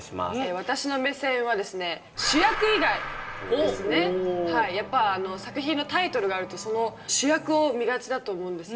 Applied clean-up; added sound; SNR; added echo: none; Race car, auto racing / Accelerating, revving, vroom; 20 dB; reverberation time 0.7 s.